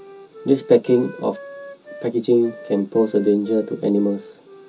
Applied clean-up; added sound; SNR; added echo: none; Wind instrument, woodwind instrument; 20 dB; reverberation time 0.2 s.